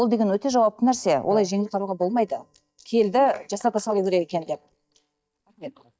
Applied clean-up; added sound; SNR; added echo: neural mask model DeepFilterNet 3.